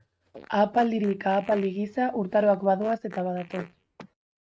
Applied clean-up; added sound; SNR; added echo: neural mask model RNNoise.